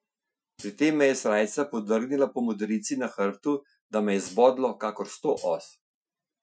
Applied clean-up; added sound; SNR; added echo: classical method Wiener filter.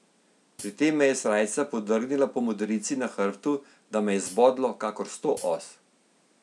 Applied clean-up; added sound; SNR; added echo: none; Hi-hat; 12 dB; none.